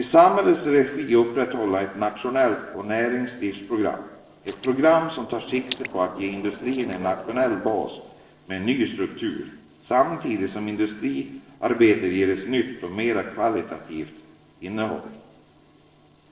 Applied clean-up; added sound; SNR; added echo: neural separator model SepFormer DNS4.